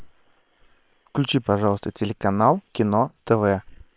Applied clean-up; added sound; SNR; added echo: neural separator model SepFormer WHAM!.